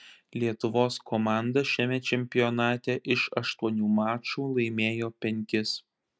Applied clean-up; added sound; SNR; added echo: none; none; none; none.